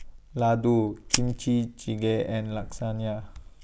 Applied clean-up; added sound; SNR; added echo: none; Fire; 10 dB; none.